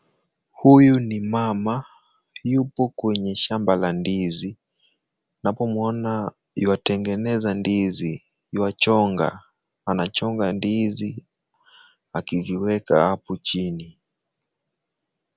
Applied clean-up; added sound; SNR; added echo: none; none; none; none.